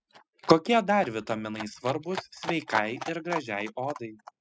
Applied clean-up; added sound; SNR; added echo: classical method spectral subtraction.